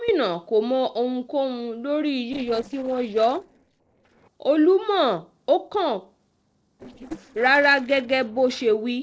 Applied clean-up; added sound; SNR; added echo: neural separator model SepFormer DNS4.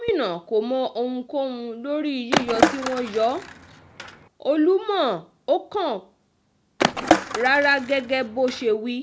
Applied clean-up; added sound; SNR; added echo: none; Skateboard; 1 dB; none.